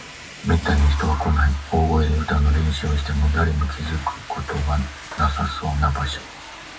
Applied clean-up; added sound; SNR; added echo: none; Toilet flush / Water; 16 dB; reverberation time 0.2 s.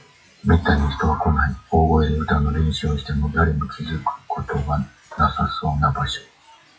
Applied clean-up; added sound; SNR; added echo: classical method WPE with log-MMSE.